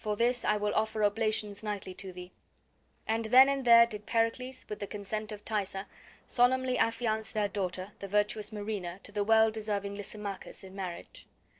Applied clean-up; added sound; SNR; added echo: neural separator model SepFormer DNS4.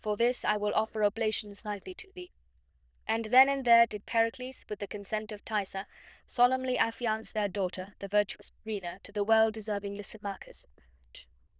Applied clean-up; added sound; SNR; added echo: neural diffusion model UNIVERSE++.